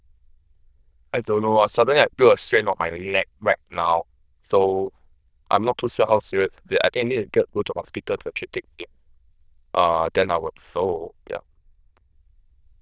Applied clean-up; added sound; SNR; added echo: neural diffusion model UNIVERSE++.